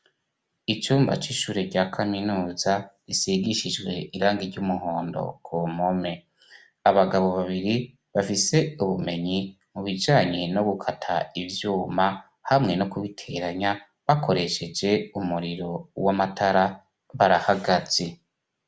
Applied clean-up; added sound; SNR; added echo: none; none; none; none.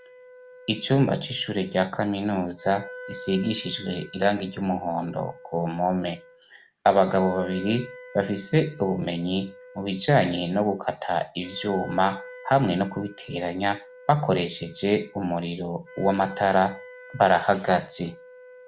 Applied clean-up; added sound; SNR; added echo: none; Wind instrument, woodwind instrument; 19 dB; none.